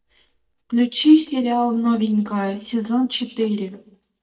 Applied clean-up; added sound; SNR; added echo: neural mask model DeepFilterNet 3.